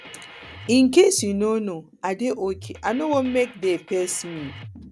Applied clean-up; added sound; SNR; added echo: none; Drum kit; 19 dB; none.